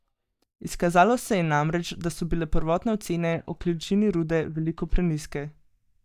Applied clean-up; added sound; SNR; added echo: neural mask model DeepFilterNet 3.